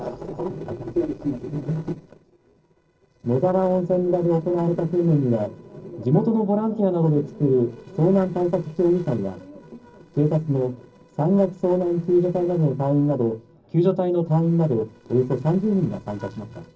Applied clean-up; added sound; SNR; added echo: neural separator model SepFormer DNS4.